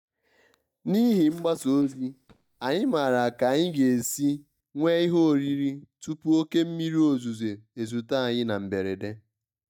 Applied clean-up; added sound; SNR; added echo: neural mask model DeepFilterNet 3.